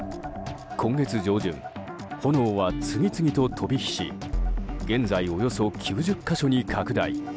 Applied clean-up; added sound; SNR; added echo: none; none; none; none.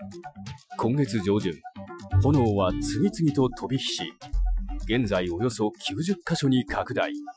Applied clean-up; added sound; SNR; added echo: classical method Wiener filter.